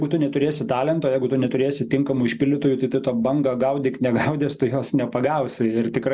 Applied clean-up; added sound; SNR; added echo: none; none; none; none.